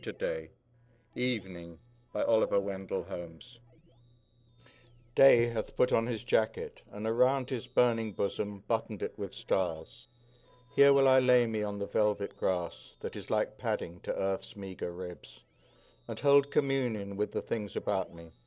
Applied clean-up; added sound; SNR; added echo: neural separator model SepFormer DNS4.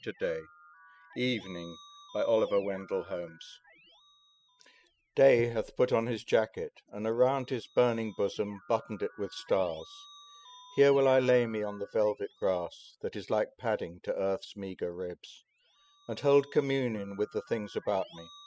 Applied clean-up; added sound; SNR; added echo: classical method spectral subtraction.